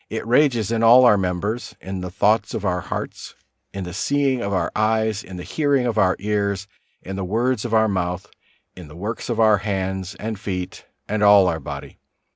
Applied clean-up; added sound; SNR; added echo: none; none; none; none.